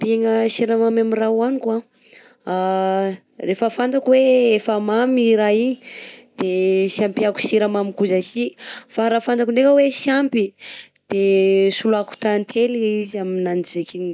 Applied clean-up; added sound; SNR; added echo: none; none; none; none.